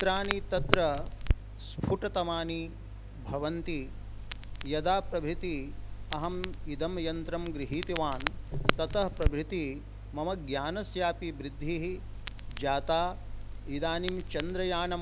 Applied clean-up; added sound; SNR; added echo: none; Crackle; 2 dB; none.